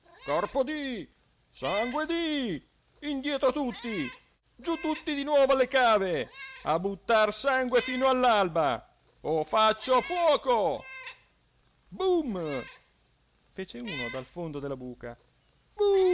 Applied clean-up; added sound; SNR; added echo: none; Meow; 18 dB; none.